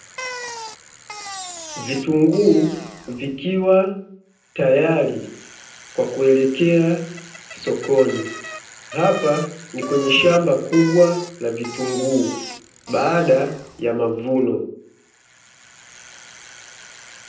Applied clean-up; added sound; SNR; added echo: none; Bicycle; 15 dB; reverberation time 0.6 s.